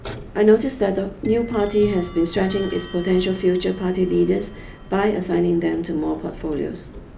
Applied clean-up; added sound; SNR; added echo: none; Clock; 17 dB; none.